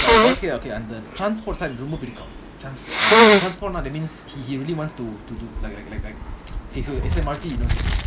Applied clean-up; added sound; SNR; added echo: none; Sneeze; -4 dB; none.